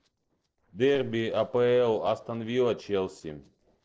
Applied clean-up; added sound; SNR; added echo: neural separator model SepFormer DNS4.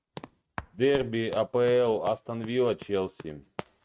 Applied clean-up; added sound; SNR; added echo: neural mask model RNNoise.